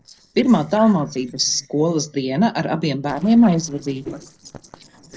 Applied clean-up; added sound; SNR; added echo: neural separator model SepFormer DNS4.